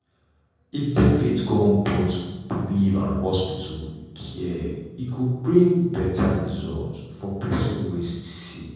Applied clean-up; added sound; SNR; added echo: none; none; none; reverberation time 1.3 s.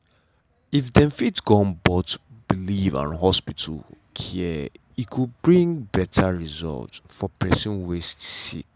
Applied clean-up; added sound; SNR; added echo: none; none; none; none.